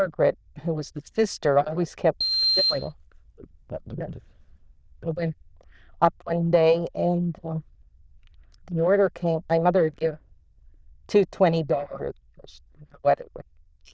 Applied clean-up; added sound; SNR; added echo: neural diffusion model UNIVERSE++.